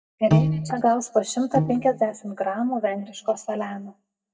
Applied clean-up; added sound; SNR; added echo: neural mask model DeepFilterNet 3.